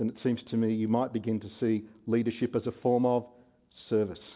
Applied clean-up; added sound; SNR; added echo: none; none; none; none.